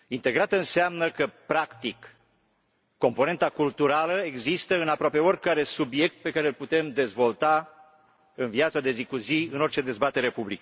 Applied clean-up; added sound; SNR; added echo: none; none; none; none.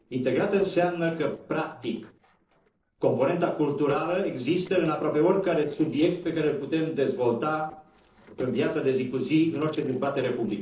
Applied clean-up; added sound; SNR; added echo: neural separator model SepFormer DNS4.